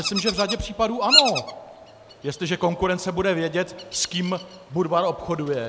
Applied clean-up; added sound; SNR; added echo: none; Bird vocalization, bird call, bird song; 4 dB; none.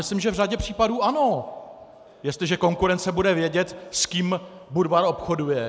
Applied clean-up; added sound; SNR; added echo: none; none; none; none.